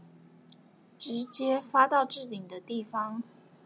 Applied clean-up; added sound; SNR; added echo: none; none; none; none.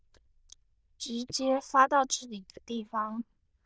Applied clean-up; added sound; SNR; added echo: neural diffusion model UNIVERSE++.